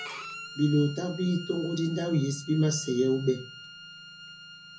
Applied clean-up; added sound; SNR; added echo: none; Bowed string instrument; 15 dB; reverberation time 0.4 s.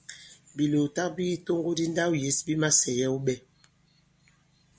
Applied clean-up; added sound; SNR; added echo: none; none; none; none.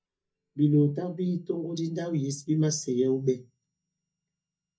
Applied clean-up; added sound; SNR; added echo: neural mask model DeepFilterNet 3.